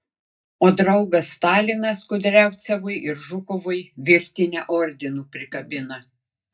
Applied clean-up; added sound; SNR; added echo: neural mask model DeepFilterNet 3.